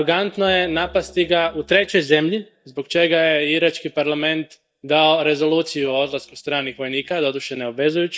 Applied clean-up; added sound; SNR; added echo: neural mask model DeepFilterNet 3.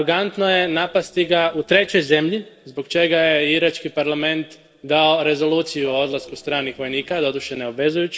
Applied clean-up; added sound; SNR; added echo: neural separator model SepFormer DNS4.